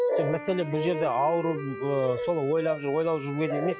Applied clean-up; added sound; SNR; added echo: classical method log-MMSE.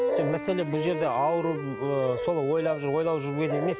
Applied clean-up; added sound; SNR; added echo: none; Wind instrument, woodwind instrument; 13 dB; none.